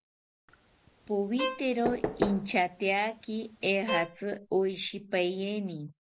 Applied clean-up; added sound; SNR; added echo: none; Knock / Wood + Bowed string instrument; 6 dB; none.